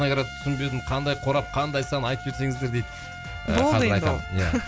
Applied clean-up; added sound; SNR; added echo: none; Trumpet; 14 dB; none.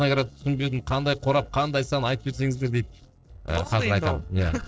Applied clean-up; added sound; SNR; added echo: neural separator model SepFormer DNS4.